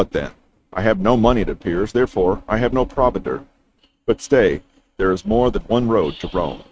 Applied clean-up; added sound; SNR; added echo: neural mask model RNNoise.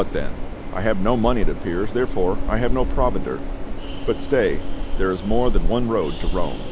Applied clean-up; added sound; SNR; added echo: none; Train; -2 dB; none.